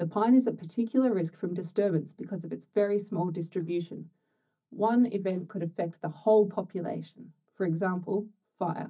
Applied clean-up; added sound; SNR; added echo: neural mask model DeepFilterNet 3.